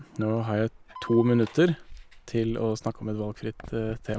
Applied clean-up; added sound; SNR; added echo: none; Alarm; 17 dB; none.